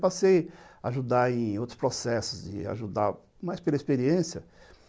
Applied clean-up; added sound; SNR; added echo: none; none; none; none.